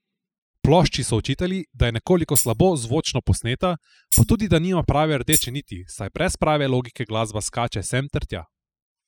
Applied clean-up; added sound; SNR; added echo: classical method spectral subtraction.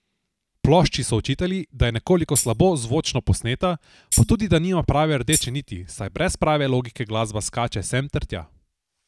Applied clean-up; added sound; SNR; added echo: none; Tambourine; 5 dB; none.